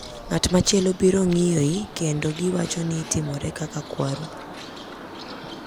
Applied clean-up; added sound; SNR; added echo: none; Bird; 13 dB; none.